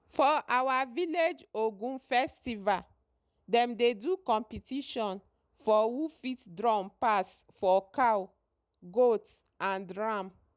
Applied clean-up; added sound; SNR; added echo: none; none; none; none.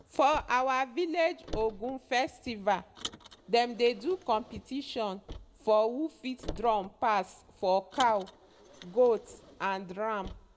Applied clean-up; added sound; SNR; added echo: none; Car; 16 dB; reverberation time 0.9 s.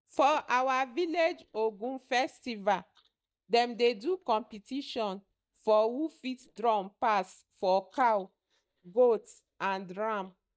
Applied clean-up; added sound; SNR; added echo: neural mask model DeepFilterNet 3.